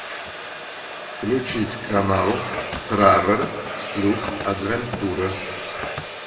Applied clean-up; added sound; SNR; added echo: none; Domestic sounds, home sounds; 7 dB; reverberation time 1.4 s.